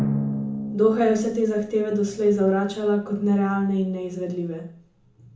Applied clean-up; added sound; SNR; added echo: none; Drum; 9 dB; reverberation time 0.7 s.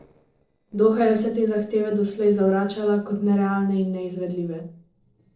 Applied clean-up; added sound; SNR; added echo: neural separator model SepFormer DNS4.